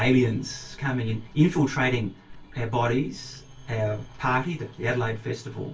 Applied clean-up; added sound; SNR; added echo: none; Tick-tock; 19 dB; reverberation time 0.2 s.